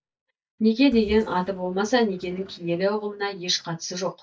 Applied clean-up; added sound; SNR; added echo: neural mask model DeepFilterNet 3.